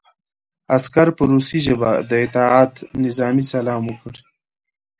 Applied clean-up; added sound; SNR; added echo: none; none; none; none.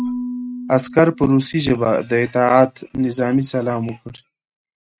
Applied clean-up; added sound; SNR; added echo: neural mask model RNNoise.